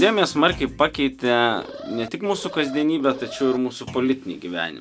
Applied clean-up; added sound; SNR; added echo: none; Thump, thud + Alarm; 16 dB; none.